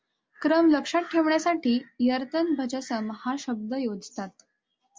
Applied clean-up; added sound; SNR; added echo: none; none; none; none.